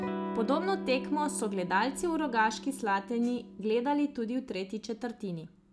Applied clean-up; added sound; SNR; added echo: none; Electric guitar / Strum; 9 dB; none.